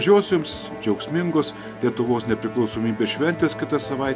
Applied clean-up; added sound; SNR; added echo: none; Musical instrument; 13 dB; none.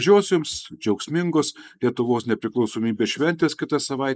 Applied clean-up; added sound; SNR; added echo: neural mask model Resemble Enhance denoiser.